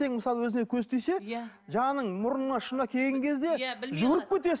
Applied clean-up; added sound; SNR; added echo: none; none; none; none.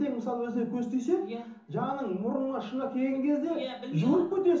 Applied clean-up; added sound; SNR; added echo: none; none; none; reverberation time 0.7 s.